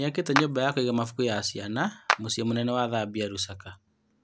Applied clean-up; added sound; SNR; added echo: none; Clapping; 5 dB; none.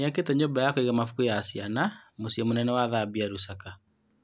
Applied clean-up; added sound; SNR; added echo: none; none; none; none.